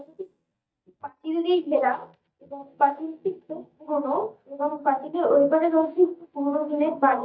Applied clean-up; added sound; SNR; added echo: neural mask model DeepFilterNet 3.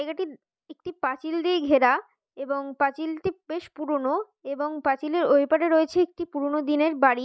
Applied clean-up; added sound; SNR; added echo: none; none; none; none.